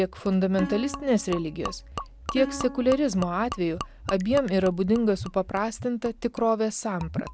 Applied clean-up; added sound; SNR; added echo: none; Gurgling / Liquid + Plucked string instrument; 11 dB; none.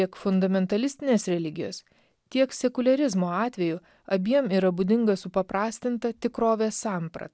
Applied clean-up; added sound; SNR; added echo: none; none; none; none.